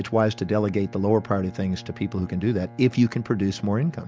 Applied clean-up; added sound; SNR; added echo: none; Bowed string instrument; 20 dB; none.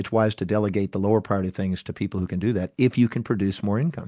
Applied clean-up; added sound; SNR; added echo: none; none; none; none.